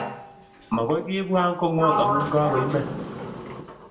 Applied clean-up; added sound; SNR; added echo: none; Sliding door; 4 dB; reverberation time 0.5 s.